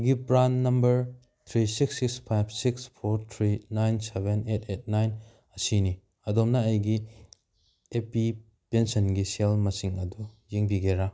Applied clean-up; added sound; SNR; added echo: none; none; none; none.